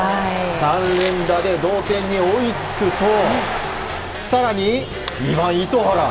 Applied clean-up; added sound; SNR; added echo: none; Chewing, mastication; 18 dB; none.